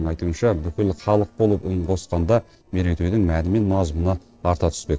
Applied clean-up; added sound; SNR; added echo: neural separator model SepFormer DNS4.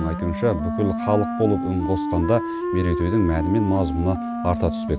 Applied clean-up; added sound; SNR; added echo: none; Wind instrument, woodwind instrument; 4 dB; none.